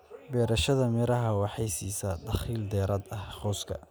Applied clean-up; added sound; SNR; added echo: none; none; none; none.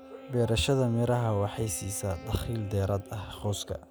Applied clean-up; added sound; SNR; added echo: none; Wind instrument, woodwind instrument; 19 dB; none.